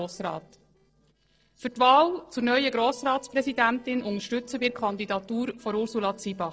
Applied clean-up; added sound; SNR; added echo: neural separator model SepFormer DNS4.